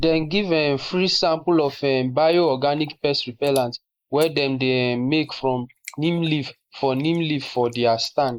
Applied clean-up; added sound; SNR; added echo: neural mask model Resemble Enhance denoiser.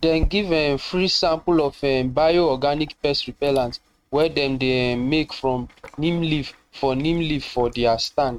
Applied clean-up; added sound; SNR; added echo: neural mask model RNNoise.